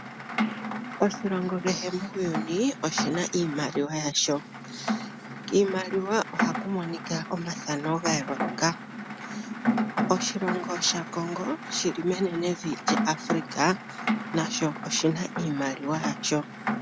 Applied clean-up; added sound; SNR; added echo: none; Rain; 4 dB; none.